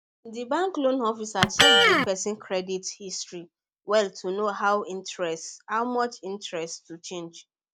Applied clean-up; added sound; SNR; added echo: none; Electric guitar; -4 dB; none.